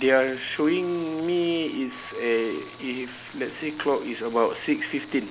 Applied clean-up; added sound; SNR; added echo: none; Tools + Wind instrument, woodwind instrument; 19 dB; none.